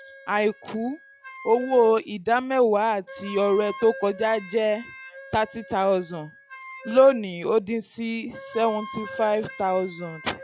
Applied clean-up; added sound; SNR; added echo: classical method log-MMSE.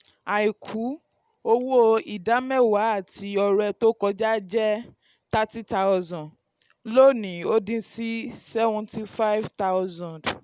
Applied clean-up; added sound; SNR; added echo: none; none; none; none.